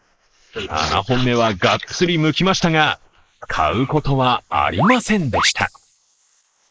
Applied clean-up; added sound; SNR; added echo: neural mask model Resemble Enhance denoiser.